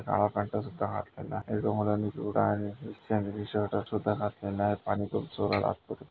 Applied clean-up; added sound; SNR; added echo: neural mask model Resemble Enhance denoiser.